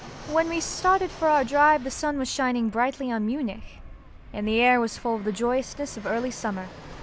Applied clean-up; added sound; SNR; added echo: none; Fixed-wing aircraft, airplane; 17 dB; none.